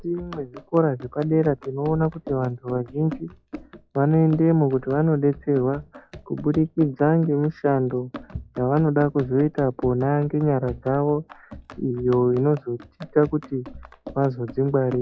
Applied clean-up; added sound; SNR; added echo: classical method log-MMSE.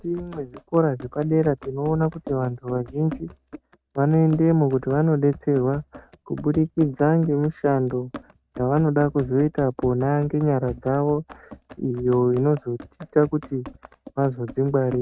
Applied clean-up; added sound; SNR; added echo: neural mask model RNNoise.